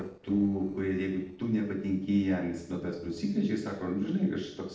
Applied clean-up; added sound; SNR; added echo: neural separator model SepFormer DNS4.